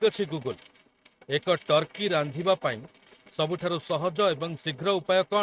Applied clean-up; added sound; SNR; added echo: neural mask model RNNoise.